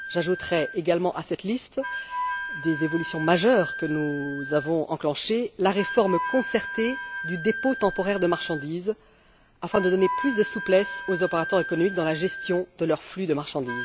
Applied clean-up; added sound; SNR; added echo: none; Wind instrument, woodwind instrument; 9 dB; none.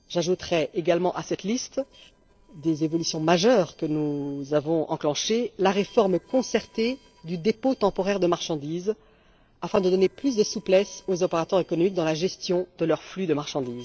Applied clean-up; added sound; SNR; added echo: neural separator model SepFormer DNS4.